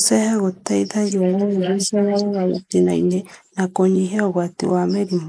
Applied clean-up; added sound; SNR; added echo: neural mask model Resemble Enhance denoiser.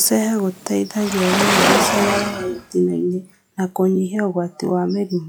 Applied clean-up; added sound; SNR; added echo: classical method log-MMSE.